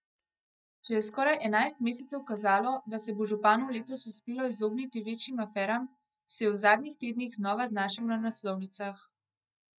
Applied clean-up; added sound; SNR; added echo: neural mask model DeepFilterNet 3.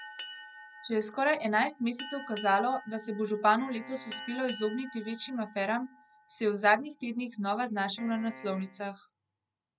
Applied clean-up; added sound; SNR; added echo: none; Boat, Water vehicle + Piano; 17 dB; none.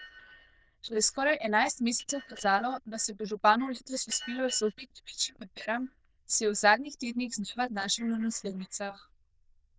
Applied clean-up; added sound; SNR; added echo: neural diffusion model UNIVERSE++.